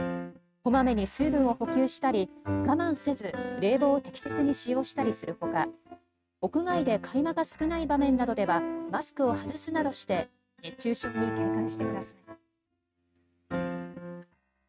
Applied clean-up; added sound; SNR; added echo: neural mask model RNNoise.